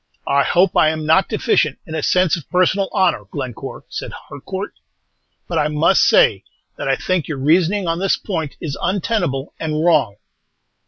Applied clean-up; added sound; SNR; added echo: none; none; none; none.